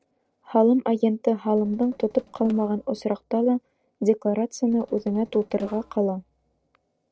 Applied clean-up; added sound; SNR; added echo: neural separator model SepFormer DNS4.